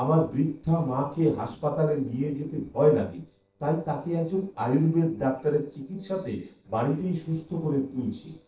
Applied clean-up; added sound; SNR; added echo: neural separator model SepFormer DNS4.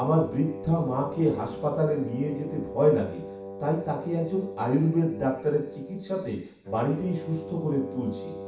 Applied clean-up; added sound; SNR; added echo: none; Wind instrument, woodwind instrument; 12 dB; reverberation time 0.7 s.